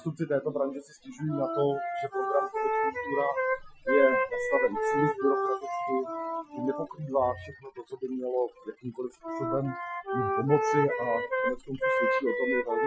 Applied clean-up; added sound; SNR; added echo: classical method Wiener filter.